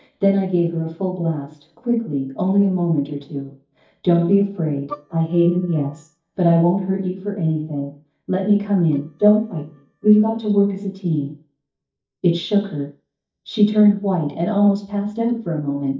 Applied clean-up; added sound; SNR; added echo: neural mask model DeepFilterNet 3.